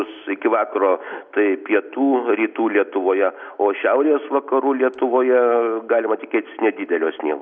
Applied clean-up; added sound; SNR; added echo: none; none; none; none.